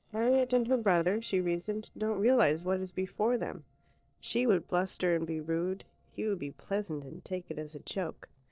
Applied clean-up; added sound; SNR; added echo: neural separator model SepFormer DNS4.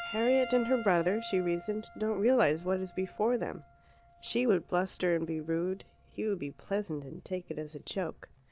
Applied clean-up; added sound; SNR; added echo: none; Piano; 17 dB; none.